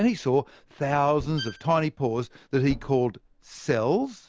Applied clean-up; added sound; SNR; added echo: none; Thump, thud + Bowed string instrument; 19 dB; none.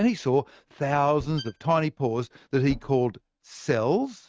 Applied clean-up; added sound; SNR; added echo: neural mask model RNNoise.